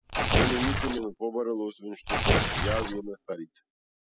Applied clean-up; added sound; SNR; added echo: classical method spectral subtraction.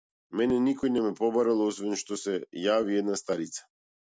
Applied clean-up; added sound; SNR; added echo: none; none; none; none.